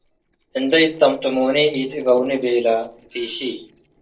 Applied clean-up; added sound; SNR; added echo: neural separator model SepFormer DNS4.